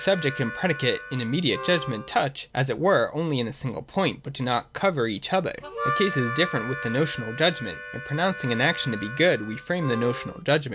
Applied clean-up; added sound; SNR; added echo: none; Harmonica; 11 dB; none.